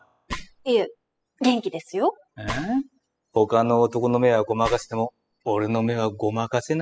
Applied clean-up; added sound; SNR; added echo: classical method spectral subtraction.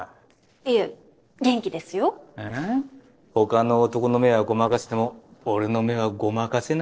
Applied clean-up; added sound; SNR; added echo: neural separator model SepFormer DNS4.